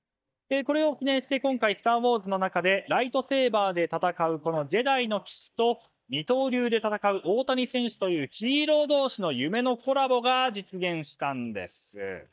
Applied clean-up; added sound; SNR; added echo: neural mask model DeepFilterNet 3.